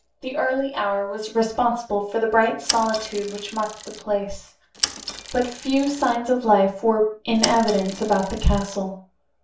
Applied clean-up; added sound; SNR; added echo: none; Mechanisms / Bicycle; 9 dB; reverberation time 0.4 s.